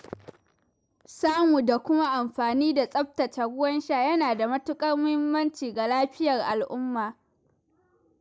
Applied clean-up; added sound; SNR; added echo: none; none; none; none.